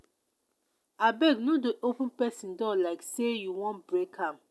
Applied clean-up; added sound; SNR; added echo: none; none; none; none.